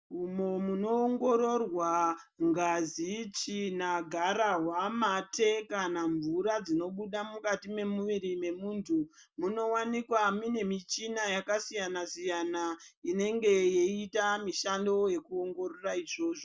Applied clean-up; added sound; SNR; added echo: none; none; none; none.